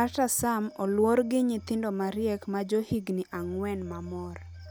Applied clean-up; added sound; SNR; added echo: none; Telephone; 19 dB; none.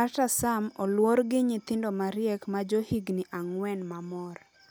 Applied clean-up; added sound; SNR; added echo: none; none; none; none.